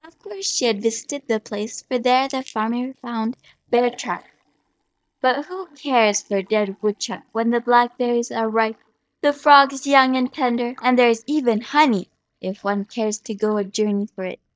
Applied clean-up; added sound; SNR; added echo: neural mask model DeepFilterNet 3.